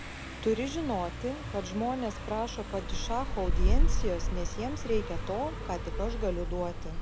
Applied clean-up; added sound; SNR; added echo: none; Car passing by; -3 dB; none.